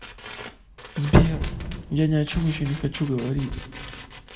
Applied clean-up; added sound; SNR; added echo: none; Tools; 16 dB; reverberation time 2.0 s.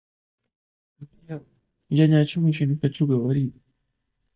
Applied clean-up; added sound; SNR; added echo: neural mask model DeepFilterNet 3.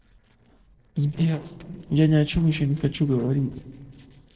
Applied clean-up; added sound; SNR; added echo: neural separator model SepFormer DNS4.